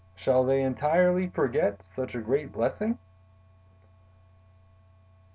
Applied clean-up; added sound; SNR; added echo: none; none; none; none.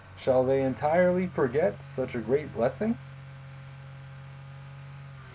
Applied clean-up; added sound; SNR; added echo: none; Accelerating, revving, vroom / Motor vehicle (road); 16 dB; none.